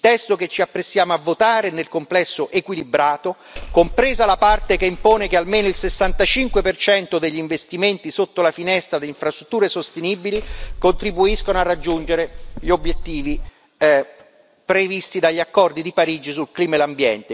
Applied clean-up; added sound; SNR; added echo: none; Hammer; 7 dB; none.